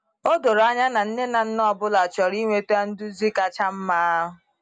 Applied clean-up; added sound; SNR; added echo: none; none; none; none.